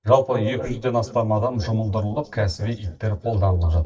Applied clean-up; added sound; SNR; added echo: neural mask model DeepFilterNet 3.